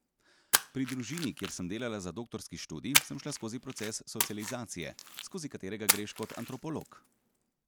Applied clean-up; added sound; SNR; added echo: none; Splash, splatter; -3 dB; none.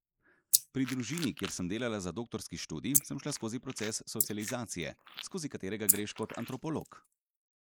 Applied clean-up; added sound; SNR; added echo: neural mask model Resemble Enhance denoiser.